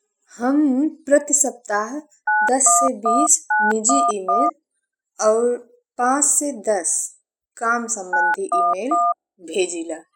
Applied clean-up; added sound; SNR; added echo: classical method spectral subtraction.